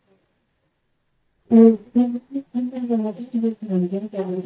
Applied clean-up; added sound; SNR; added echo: neural mask model DeepFilterNet 3.